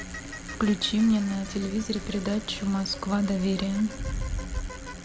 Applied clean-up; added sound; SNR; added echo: none; Bicycle; 14 dB; none.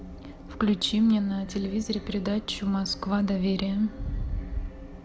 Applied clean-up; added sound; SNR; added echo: none; none; none; none.